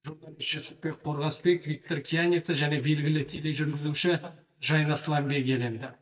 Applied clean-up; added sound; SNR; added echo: neural mask model DeepFilterNet 3.